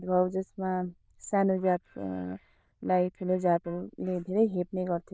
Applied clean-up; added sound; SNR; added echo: neural diffusion model UNIVERSE++.